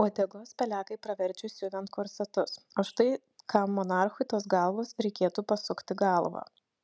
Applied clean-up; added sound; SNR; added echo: none; none; none; none.